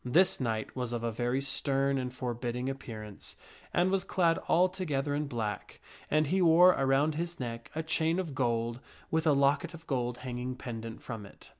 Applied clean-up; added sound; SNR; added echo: none; none; none; none.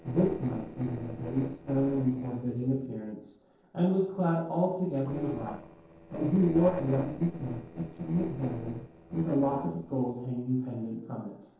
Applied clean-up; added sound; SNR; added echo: neural separator model SepFormer DNS4.